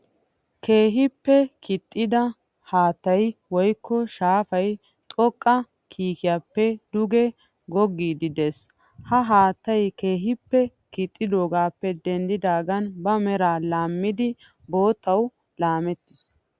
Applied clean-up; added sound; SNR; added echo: none; none; none; none.